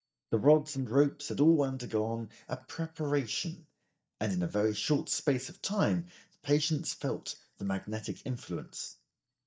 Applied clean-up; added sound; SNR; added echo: neural mask model DeepFilterNet 3.